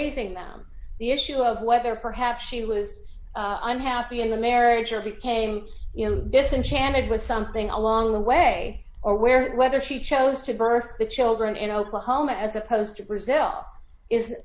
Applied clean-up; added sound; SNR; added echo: none; Wind; 12 dB; none.